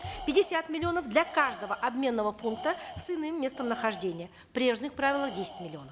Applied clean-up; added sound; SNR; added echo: none; Tools; 15 dB; none.